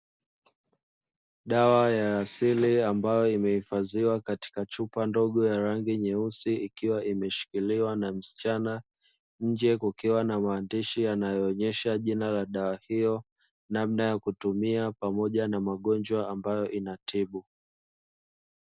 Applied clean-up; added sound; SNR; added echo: none; none; none; none.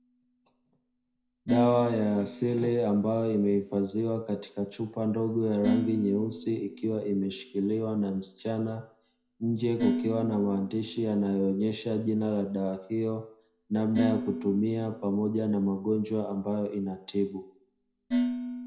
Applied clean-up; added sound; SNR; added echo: none; Dishes, pots, and pans; 8 dB; reverberation time 0.4 s.